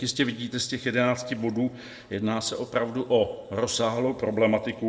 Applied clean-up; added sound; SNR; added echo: none; none; none; reverberation time 0.9 s.